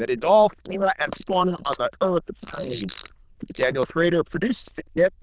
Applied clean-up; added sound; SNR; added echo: neural diffusion model UNIVERSE++.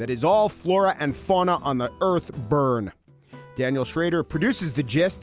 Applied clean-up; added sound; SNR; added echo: none; none; none; none.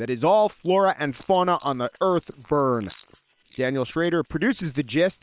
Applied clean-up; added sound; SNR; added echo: neural separator model SepFormer WHAM!.